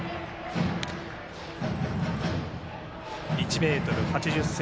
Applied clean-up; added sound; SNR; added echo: none; none; none; none.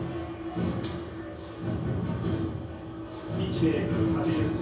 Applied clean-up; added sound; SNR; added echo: none; none; none; reverberation time 0.6 s.